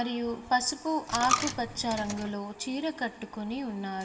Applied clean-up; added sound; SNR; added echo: none; Coin (dropping); 6 dB; reverberation time 1.8 s.